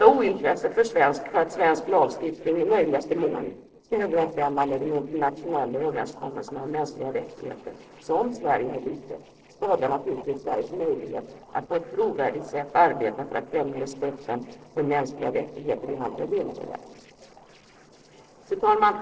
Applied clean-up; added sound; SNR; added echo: neural separator model SepFormer DNS4.